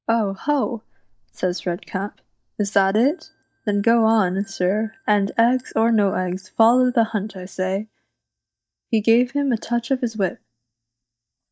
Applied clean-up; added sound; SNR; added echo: neural mask model DeepFilterNet 3.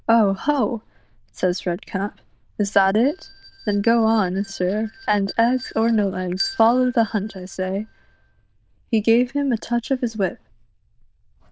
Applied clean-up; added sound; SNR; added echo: neural diffusion model UNIVERSE++.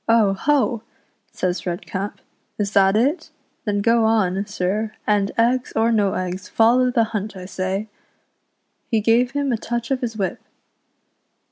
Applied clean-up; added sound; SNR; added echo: none; none; none; none.